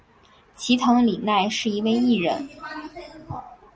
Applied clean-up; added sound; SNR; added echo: none; none; none; none.